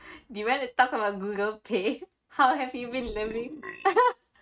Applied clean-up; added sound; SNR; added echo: neural mask model RNNoise.